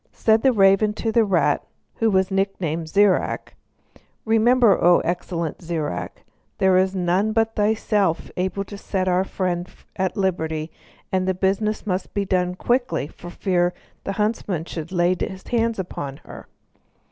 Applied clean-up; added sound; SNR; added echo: none; Bass drum; 13 dB; none.